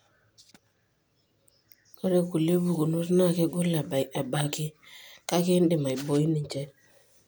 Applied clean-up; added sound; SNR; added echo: none; none; none; none.